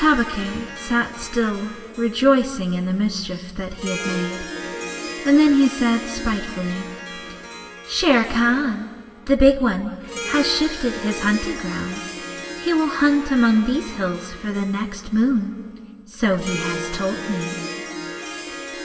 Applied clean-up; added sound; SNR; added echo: none; Harp; 11 dB; reverberation time 1.9 s.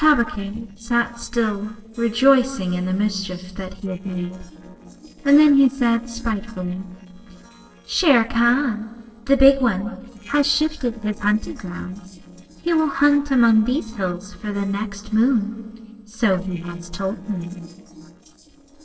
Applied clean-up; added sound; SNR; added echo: neural separator model SepFormer DNS4.